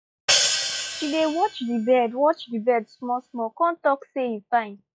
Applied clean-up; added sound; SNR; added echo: classical method log-MMSE.